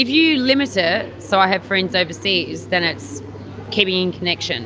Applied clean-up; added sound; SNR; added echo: none; none; none; none.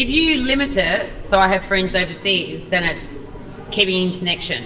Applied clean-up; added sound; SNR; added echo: none; Dog; 14 dB; reverberation time 1.0 s.